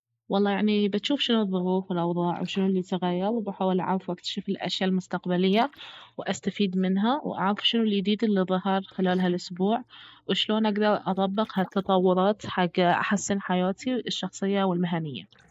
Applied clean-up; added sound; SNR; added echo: neural mask model Resemble Enhance denoiser.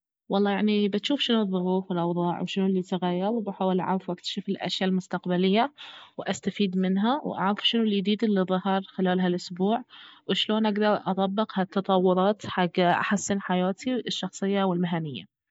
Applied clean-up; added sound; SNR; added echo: none; none; none; none.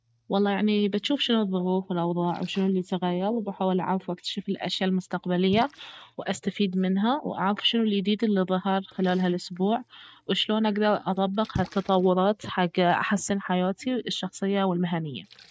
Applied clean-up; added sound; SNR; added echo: neural mask model RNNoise.